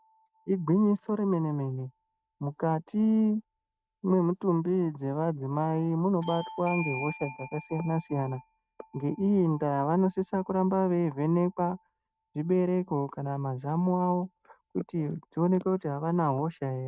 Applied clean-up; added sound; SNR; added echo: neural mask model RNNoise.